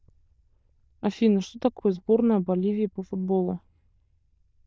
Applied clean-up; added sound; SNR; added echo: neural diffusion model UNIVERSE++.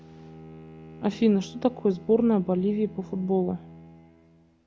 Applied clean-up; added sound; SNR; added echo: none; Bowed string instrument; 18 dB; none.